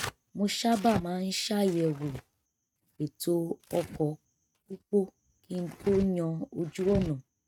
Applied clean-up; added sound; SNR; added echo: neural mask model RNNoise.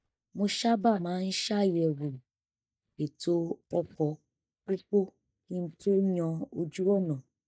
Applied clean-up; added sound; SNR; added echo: neural mask model DeepFilterNet 3.